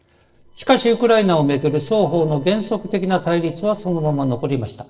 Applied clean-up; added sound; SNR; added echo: neural separator model SepFormer DNS4.